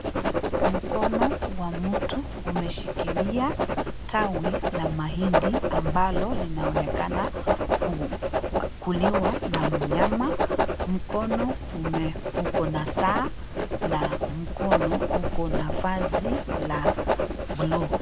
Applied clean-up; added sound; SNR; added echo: none; Writing; -3 dB; none.